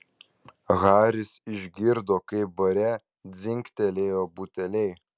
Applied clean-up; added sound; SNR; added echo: none; none; none; none.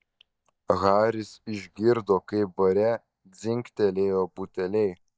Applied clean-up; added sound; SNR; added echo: neural mask model DeepFilterNet 3.